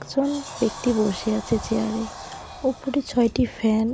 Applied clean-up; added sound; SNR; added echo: none; Sliding door; 15 dB; none.